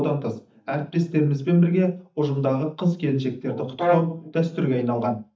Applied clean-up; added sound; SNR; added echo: neural mask model DeepFilterNet 3.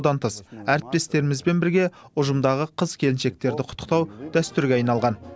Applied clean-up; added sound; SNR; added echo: none; none; none; none.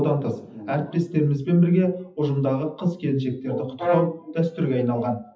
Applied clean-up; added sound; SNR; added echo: classical method WPE with log-MMSE.